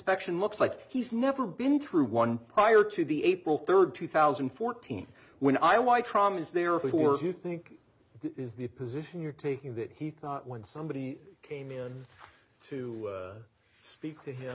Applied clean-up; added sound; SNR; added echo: none; none; none; none.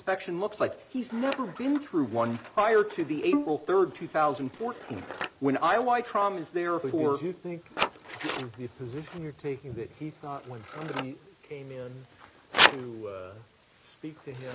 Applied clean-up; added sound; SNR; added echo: none; Scissors + Bowed string instrument; 5 dB; none.